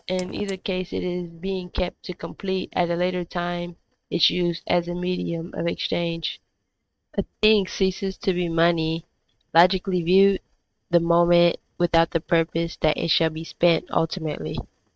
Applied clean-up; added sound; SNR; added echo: neural mask model RNNoise.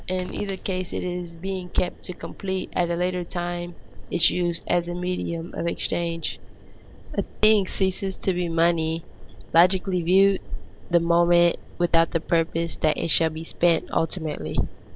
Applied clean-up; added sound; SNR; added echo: none; Fire; 11 dB; none.